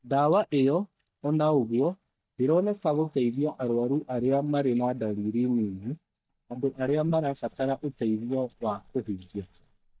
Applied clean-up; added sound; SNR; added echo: neural mask model DeepFilterNet 3.